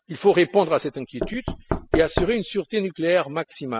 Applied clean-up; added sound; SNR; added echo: classical method spectral subtraction.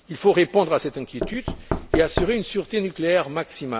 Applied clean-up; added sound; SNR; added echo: none; Knock / Wood; 7 dB; none.